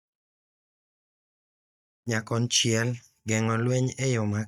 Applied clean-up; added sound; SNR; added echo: neural mask model DeepFilterNet 3.